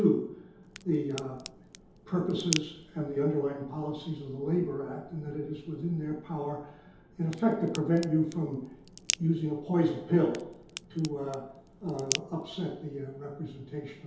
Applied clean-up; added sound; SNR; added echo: none; Crack; 9 dB; reverberation time 0.8 s.